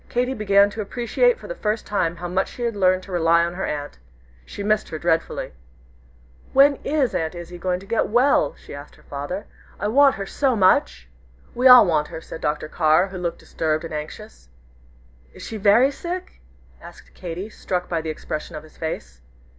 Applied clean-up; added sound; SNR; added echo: none; none; none; none.